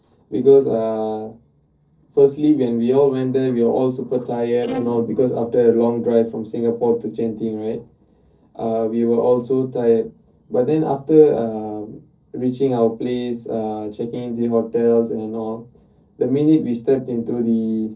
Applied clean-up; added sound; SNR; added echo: neural separator model SepFormer DNS4.